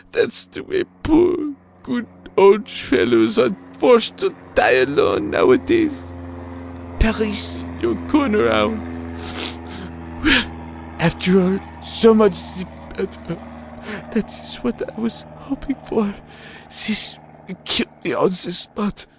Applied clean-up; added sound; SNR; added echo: none; Fixed-wing aircraft, airplane; 15 dB; none.